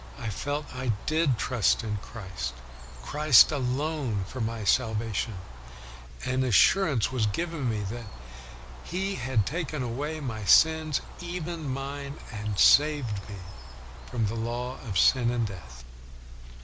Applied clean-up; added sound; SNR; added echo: none; Bird; 19 dB; none.